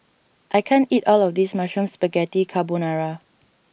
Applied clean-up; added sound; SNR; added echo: none; none; none; none.